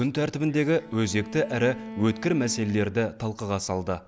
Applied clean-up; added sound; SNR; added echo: none; Bowed string instrument; 15 dB; none.